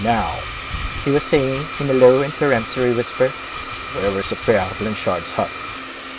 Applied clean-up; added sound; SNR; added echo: none; Domestic sounds, home sounds; 9 dB; none.